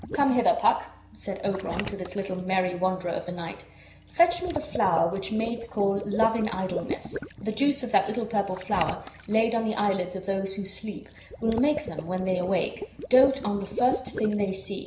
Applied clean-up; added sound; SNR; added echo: none; Water / Liquid; 12 dB; reverberation time 0.5 s.